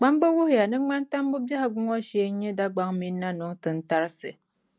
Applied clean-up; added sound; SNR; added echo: none; none; none; none.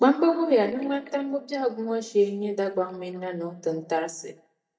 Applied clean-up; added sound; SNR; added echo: neural mask model DeepFilterNet 3.